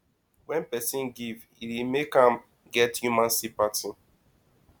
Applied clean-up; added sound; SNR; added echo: none; none; none; none.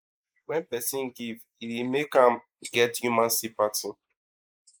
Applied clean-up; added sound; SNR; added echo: neural mask model Resemble Enhance denoiser.